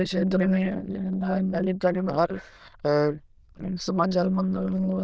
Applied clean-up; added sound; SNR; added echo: neural diffusion model UNIVERSE++.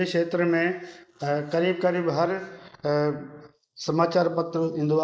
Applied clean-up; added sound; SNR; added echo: neural mask model Resemble Enhance denoiser.